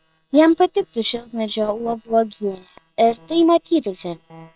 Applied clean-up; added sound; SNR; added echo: neural separator model SepFormer WHAM!.